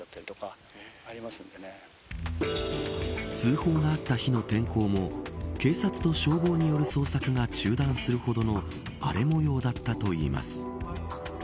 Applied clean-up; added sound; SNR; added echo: none; none; none; none.